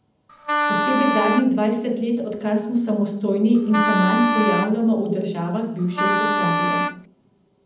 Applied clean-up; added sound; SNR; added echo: none; Wind instrument, woodwind instrument; 0 dB; reverberation time 0.8 s.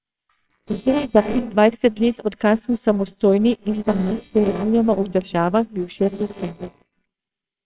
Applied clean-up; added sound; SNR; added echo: neural separator model SepFormer WHAMR!.